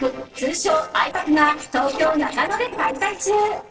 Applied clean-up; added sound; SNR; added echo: neural separator model SepFormer DNS4.